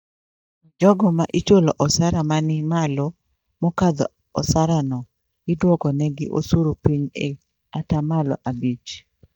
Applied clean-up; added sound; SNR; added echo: neural mask model DeepFilterNet 3.